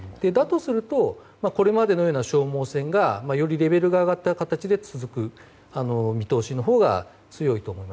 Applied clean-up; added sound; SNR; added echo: none; none; none; none.